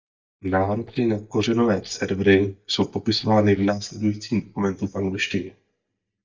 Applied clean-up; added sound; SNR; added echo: neural mask model DeepFilterNet 3.